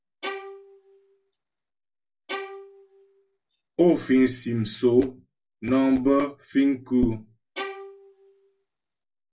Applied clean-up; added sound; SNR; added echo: neural separator model SepFormer DNS4.